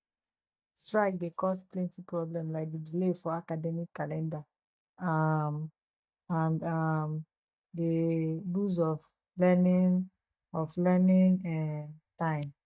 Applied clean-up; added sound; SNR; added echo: neural mask model DeepFilterNet 3.